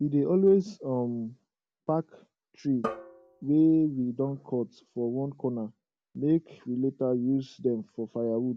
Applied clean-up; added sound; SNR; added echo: none; Drum; 12 dB; none.